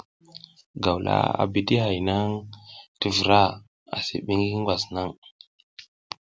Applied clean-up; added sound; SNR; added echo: none; none; none; none.